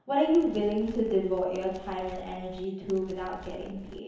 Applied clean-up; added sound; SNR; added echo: none; Animal; 18 dB; reverberation time 1.0 s.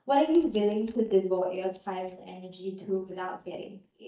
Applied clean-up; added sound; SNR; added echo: neural mask model DeepFilterNet 3.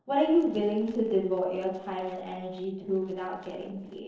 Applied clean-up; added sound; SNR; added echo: neural separator model SepFormer DNS4.